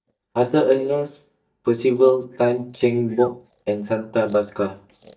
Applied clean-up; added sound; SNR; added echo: neural mask model DeepFilterNet 3.